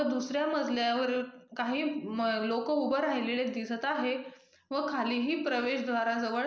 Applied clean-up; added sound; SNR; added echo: none; none; none; none.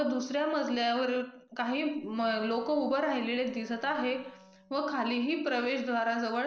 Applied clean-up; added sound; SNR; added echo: neural separator model SepFormer DNS4.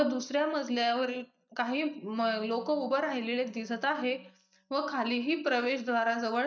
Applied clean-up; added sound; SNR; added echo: neural mask model DeepFilterNet 3.